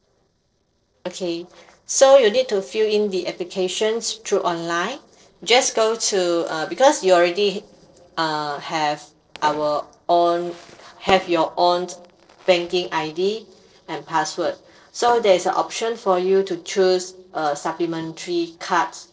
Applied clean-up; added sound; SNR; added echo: neural separator model SepFormer DNS4.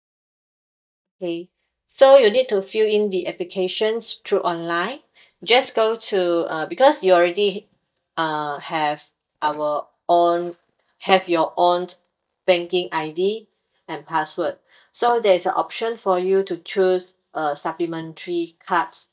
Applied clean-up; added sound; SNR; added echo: neural mask model DeepFilterNet 3.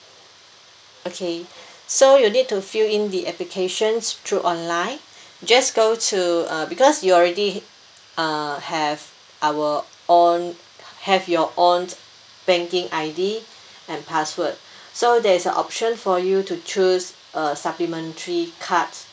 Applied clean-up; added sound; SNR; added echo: none; none; none; none.